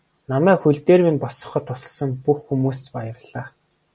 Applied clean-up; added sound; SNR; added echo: none; none; none; none.